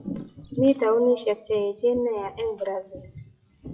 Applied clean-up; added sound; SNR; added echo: classical method WPE with log-MMSE.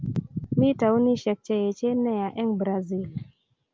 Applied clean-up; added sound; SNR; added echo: none; none; none; none.